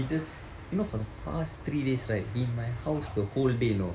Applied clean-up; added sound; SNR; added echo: none; none; none; none.